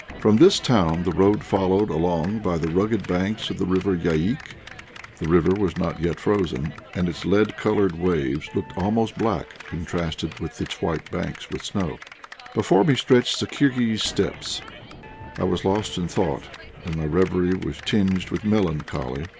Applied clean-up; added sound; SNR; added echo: none; Thunder / Rain + Clapping; 18 dB; none.